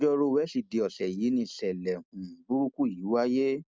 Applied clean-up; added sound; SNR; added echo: none; none; none; none.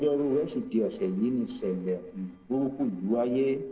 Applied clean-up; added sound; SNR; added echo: neural separator model SepFormer DNS4.